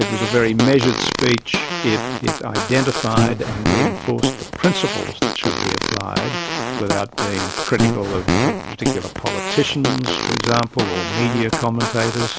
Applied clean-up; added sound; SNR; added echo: none; Fart; 1 dB; none.